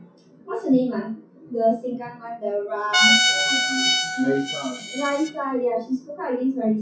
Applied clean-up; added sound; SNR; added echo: classical method WPE with log-MMSE.